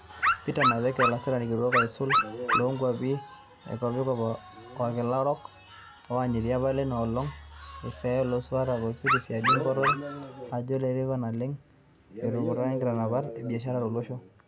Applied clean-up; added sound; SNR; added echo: none; Dog; -2 dB; none.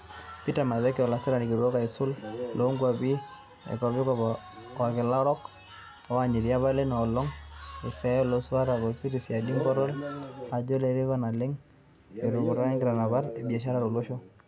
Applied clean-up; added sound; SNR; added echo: none; none; none; none.